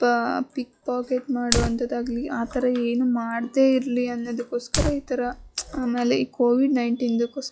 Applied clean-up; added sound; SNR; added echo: classical method log-MMSE.